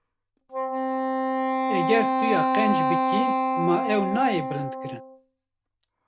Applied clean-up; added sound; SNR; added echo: none; Wind instrument, woodwind instrument; -3 dB; none.